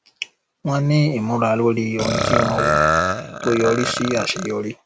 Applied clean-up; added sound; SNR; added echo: none; Burping, eructation; 0 dB; none.